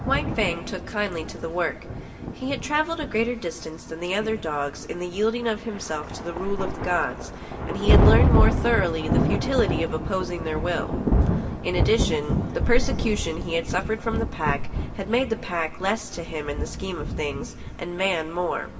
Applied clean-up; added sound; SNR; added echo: none; Thunder; 0 dB; reverberation time 1.5 s.